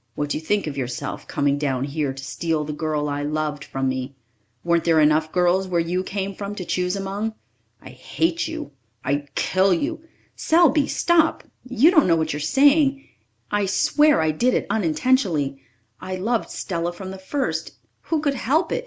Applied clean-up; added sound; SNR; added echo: none; none; none; none.